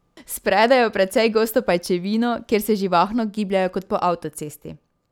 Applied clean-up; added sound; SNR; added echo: none; none; none; none.